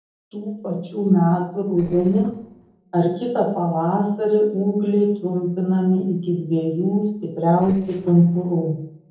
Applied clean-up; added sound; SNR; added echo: neural separator model SepFormer DNS4.